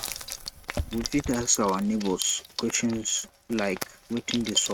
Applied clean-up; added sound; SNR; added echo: neural mask model RNNoise.